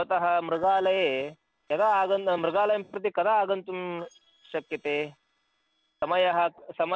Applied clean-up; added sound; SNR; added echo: neural separator model SepFormer DNS4.